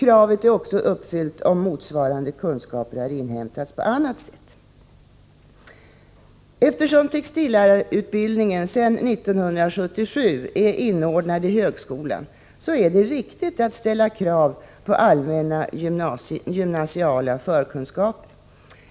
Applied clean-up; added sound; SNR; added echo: none; none; none; none.